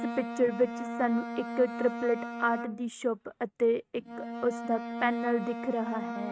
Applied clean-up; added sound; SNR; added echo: neural mask model RNNoise.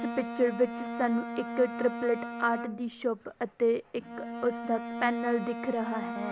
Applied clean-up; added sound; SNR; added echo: none; Bowed string instrument; 7 dB; none.